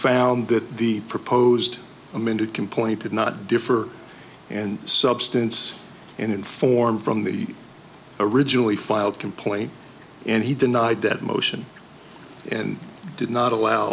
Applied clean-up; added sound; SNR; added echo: none; none; none; none.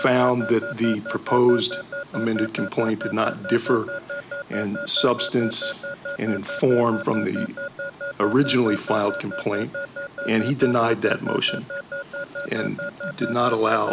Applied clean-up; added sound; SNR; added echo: none; Alarm / Keyboard (musical); 10 dB; none.